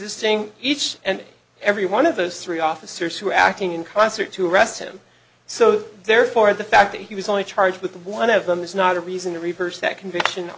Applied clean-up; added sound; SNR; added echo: none; none; none; none.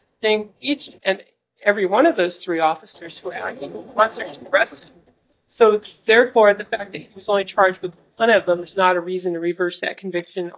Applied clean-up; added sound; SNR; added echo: neural mask model DeepFilterNet 3.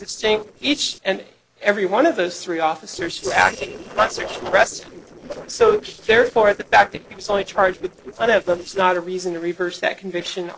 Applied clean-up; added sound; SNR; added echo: neural separator model SepFormer DNS4.